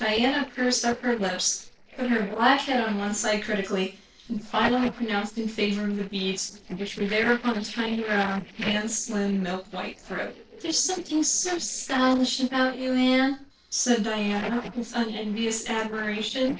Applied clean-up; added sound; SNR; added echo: neural separator model SepFormer DNS4.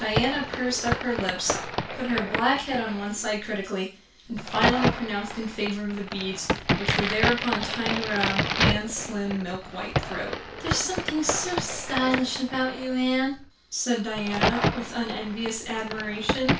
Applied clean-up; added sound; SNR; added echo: none; Crack; 1 dB; reverberation time 0.3 s.